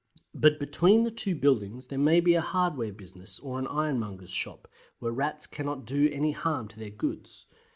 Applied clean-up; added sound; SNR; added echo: neural mask model Resemble Enhance denoiser.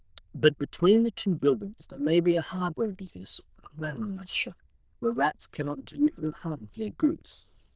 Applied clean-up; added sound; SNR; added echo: neural diffusion model UNIVERSE++.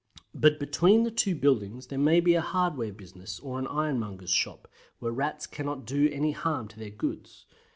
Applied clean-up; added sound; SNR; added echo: none; none; none; none.